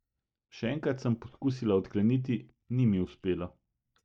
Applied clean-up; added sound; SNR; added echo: neural mask model DeepFilterNet 3.